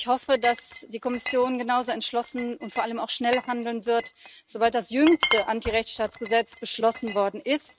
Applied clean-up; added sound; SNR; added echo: neural mask model RNNoise.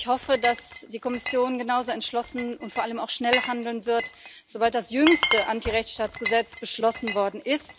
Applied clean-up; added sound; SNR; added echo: none; Glass; 7 dB; none.